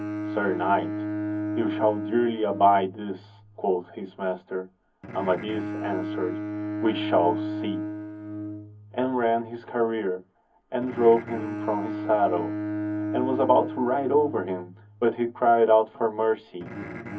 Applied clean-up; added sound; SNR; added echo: none; Bowed string instrument; 7 dB; reverberation time 0.3 s.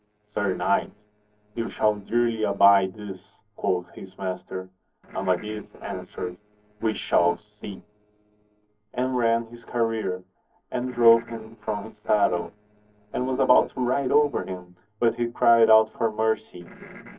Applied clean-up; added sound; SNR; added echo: neural separator model SepFormer DNS4.